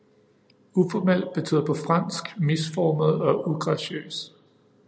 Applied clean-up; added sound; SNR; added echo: none; none; none; none.